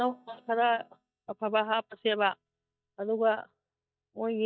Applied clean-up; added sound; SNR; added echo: neural mask model DeepFilterNet 3.